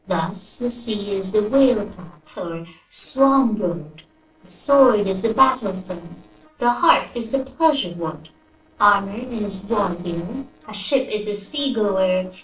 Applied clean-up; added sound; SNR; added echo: neural separator model SepFormer DNS4.